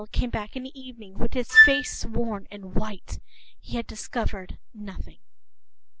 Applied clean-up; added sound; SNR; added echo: none; Wind instrument, woodwind instrument; -4 dB; none.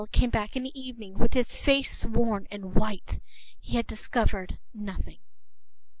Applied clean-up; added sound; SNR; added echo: neural mask model Resemble Enhance denoiser.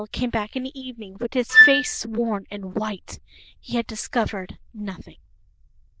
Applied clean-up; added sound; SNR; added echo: neural diffusion model UNIVERSE++.